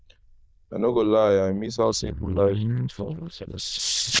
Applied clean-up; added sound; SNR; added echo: neural diffusion model UNIVERSE++.